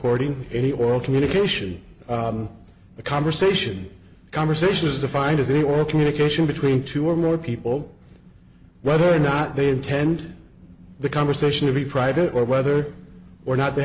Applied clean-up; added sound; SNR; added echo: none; none; none; none.